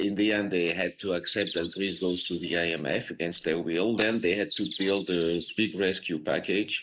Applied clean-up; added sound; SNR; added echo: neural mask model Resemble Enhance denoiser.